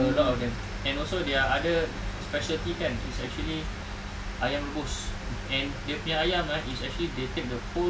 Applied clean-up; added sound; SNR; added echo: none; none; none; none.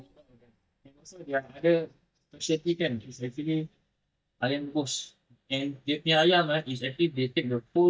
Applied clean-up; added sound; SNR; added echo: neural mask model DeepFilterNet 3.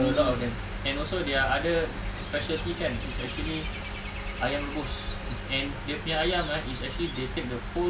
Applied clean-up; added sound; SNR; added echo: none; Bird / Dog + Harmonica; 15 dB; none.